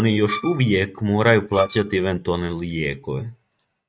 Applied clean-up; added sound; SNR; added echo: neural mask model RNNoise.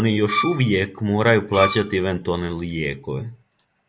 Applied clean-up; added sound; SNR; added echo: none; Bowed string instrument; 4 dB; none.